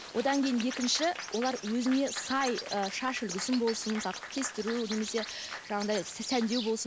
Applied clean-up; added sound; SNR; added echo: none; Bird vocalization, bird call, bird song + Applause / Crowd; 9 dB; none.